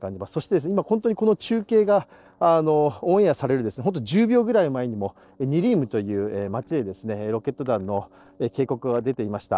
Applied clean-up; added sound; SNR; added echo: neural separator model SepFormer DNS4.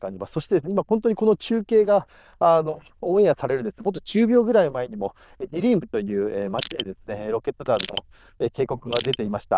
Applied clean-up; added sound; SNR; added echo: neural diffusion model UNIVERSE++.